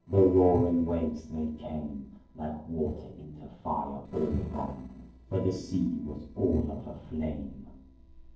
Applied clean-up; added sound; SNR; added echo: neural separator model SepFormer DNS4.